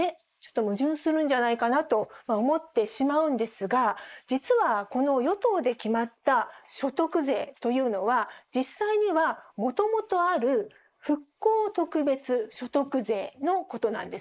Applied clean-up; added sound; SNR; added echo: neural mask model Resemble Enhance denoiser.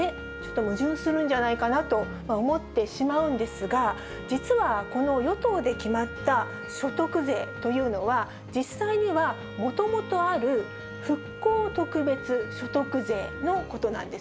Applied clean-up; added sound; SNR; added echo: none; Wind instrument, woodwind instrument; 14 dB; none.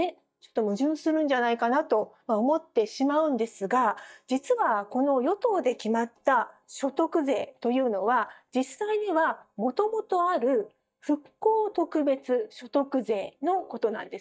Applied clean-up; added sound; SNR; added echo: neural mask model DeepFilterNet 3.